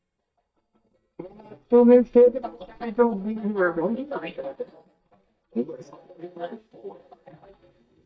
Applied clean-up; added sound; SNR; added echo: neural mask model DeepFilterNet 3.